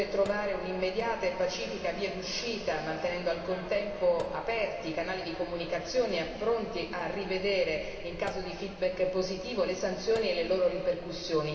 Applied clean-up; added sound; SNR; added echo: none; Sink (filling or washing); 17 dB; reverberation time 2.5 s.